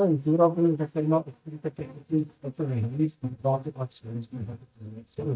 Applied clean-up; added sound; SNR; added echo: neural mask model DeepFilterNet 3.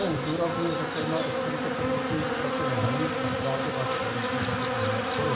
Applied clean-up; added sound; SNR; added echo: none; Insect; -4 dB; reverberation time 1.1 s.